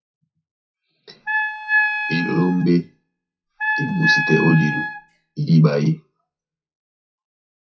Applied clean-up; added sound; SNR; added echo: classical method WPE with log-MMSE.